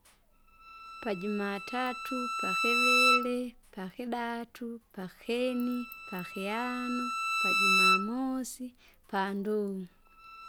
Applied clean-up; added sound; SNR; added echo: none; Bowed string instrument; -2 dB; none.